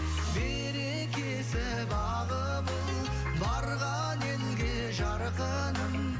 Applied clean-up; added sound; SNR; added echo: none; none; none; none.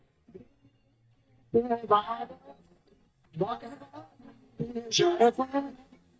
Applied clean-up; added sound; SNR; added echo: neural mask model DeepFilterNet 3.